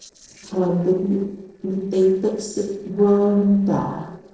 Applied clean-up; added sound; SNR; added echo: neural separator model SepFormer DNS4.